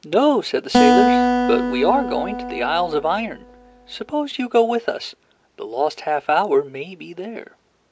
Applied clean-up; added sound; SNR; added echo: none; Acoustic guitar; -1 dB; none.